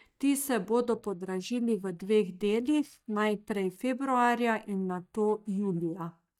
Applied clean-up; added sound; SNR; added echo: neural mask model DeepFilterNet 3.